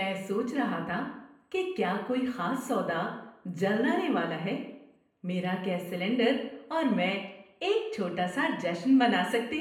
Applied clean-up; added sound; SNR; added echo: none; none; none; reverberation time 0.7 s.